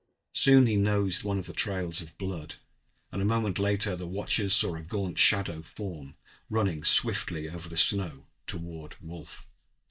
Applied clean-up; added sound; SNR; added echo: neural mask model DeepFilterNet 3.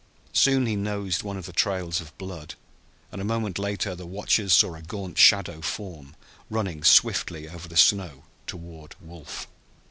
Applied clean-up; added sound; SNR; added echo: none; none; none; none.